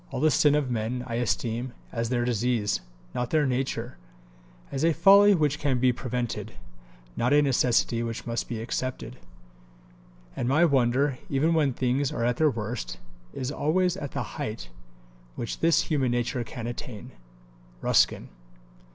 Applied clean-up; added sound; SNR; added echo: none; none; none; none.